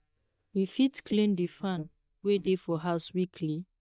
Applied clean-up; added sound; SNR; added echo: neural mask model DeepFilterNet 3.